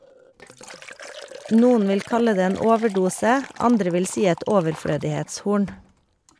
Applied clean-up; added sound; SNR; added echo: none; Liquid; 19 dB; none.